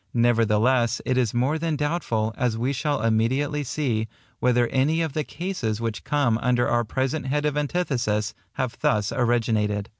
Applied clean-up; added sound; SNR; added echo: none; none; none; none.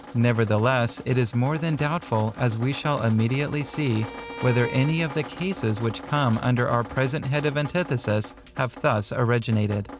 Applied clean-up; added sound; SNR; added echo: none; Drip + Bowed string instrument; 15 dB; none.